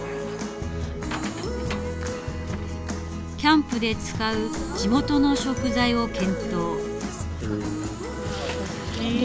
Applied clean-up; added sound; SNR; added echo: none; none; none; none.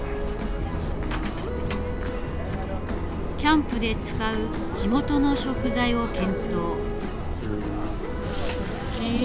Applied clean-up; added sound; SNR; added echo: none; Subway, metro, underground; 3 dB; none.